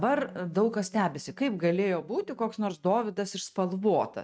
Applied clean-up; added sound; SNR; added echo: neural mask model RNNoise.